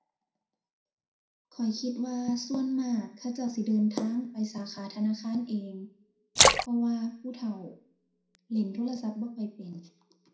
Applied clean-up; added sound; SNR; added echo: none; Splash, splatter; -5 dB; reverberation time 0.4 s.